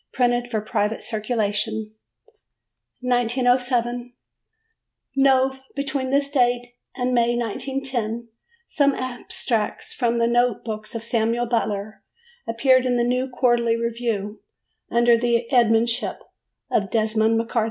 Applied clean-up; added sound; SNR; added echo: none; none; none; none.